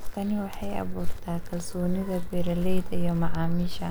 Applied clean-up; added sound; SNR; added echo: none; Chirp, tweet; -4 dB; none.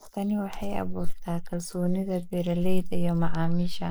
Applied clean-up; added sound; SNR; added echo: neural mask model Resemble Enhance denoiser.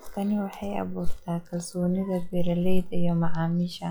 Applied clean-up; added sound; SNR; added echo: classical method log-MMSE.